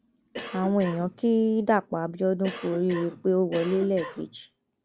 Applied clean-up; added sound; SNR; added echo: none; Cough; 13 dB; none.